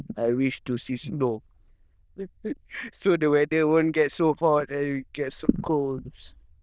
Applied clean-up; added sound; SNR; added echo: neural diffusion model UNIVERSE++.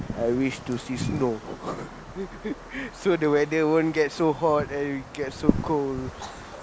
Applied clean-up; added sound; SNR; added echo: none; Wind; 8 dB; none.